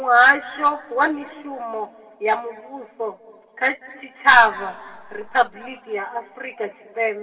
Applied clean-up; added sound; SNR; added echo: none; none; none; reverberation time 2.9 s.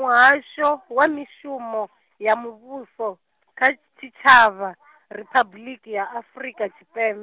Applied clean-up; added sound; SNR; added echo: none; none; none; none.